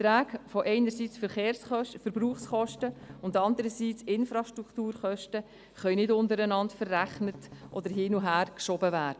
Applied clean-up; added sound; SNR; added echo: none; Strum; 19 dB; none.